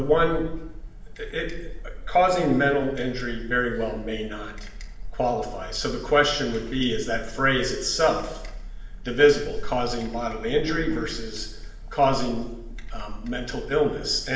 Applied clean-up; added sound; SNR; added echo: none; none; none; reverberation time 0.9 s.